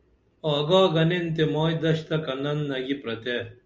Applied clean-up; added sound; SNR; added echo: none; none; none; none.